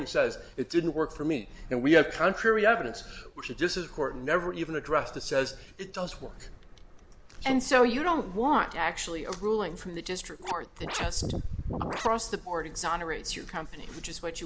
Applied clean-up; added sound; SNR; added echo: none; Scratching (performance technique); 4 dB; none.